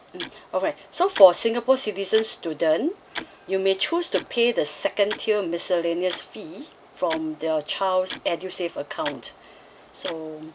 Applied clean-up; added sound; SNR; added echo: none; Tick-tock; 17 dB; none.